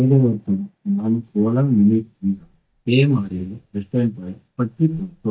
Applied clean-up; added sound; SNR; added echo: neural mask model DeepFilterNet 3.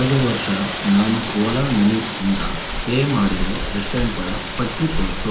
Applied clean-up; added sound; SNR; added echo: none; Rain; 4 dB; reverberation time 0.8 s.